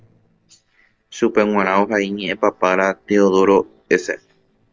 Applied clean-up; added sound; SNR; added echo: neural separator model SepFormer DNS4.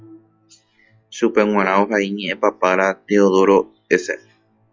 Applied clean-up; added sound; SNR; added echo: classical method log-MMSE.